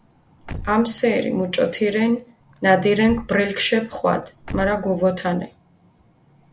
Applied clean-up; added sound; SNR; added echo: none; Slam / Car; 18 dB; none.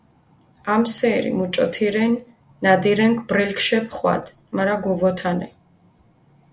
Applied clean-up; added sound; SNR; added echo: none; none; none; none.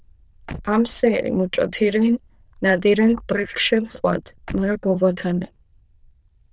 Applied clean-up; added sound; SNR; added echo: neural diffusion model UNIVERSE++.